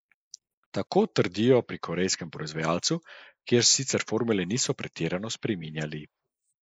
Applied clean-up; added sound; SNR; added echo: neural mask model Resemble Enhance denoiser.